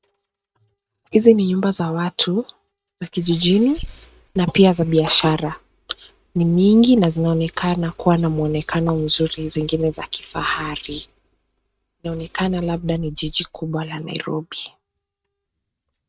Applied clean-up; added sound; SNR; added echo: neural mask model RNNoise.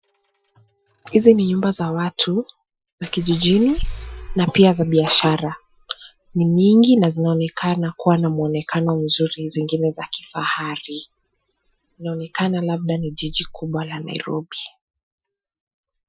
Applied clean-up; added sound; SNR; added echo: classical method Wiener filter.